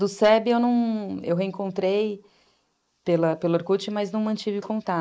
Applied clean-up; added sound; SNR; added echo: neural mask model Resemble Enhance denoiser.